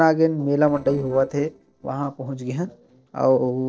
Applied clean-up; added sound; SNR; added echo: neural separator model SepFormer DNS4.